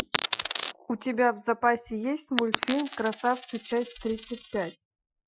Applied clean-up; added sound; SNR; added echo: classical method Wiener filter.